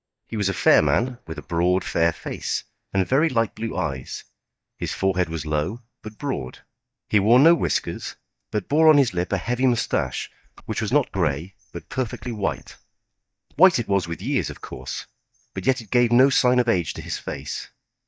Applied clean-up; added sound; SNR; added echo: neural mask model DeepFilterNet 3.